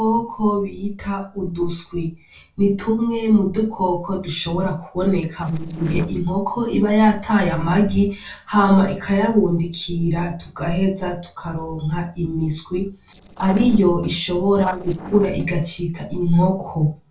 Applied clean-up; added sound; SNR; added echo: neural separator model SepFormer DNS4.